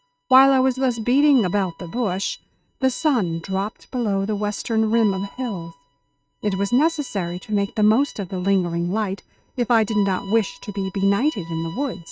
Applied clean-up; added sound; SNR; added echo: neural mask model RNNoise.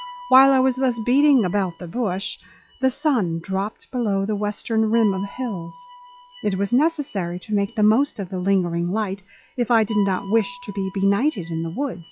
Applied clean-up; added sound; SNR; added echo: classical method log-MMSE.